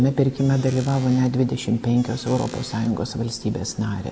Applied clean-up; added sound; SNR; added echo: none; Squeak / Cupboard open or close; 20 dB; none.